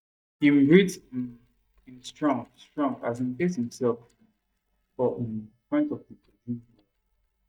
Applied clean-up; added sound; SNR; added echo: neural mask model DeepFilterNet 3.